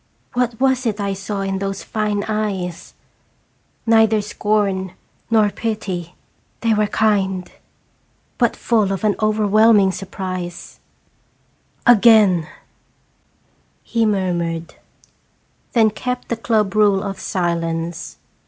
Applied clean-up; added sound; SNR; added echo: none; none; none; none.